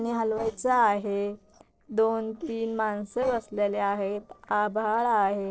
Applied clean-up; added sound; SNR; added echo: neural separator model SepFormer DNS4.